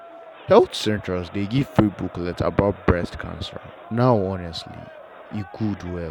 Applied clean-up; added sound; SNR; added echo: none; Crowd; 19 dB; none.